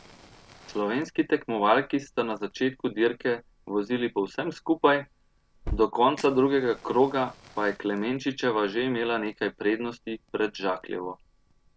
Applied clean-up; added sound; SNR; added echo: none; Fire; 18 dB; none.